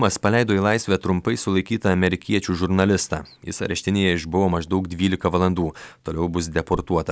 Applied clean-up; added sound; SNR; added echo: none; none; none; none.